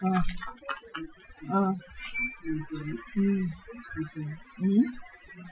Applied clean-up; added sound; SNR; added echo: classical method Wiener filter.